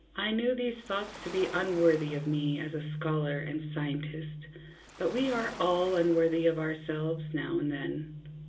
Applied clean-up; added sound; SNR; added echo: none; Waves, surf; 17 dB; reverberation time 0.2 s.